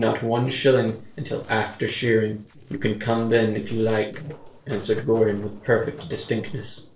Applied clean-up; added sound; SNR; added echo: neural separator model SepFormer DNS4.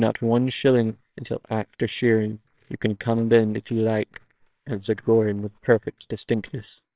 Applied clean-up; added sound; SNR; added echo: neural separator model SepFormer WHAMR!.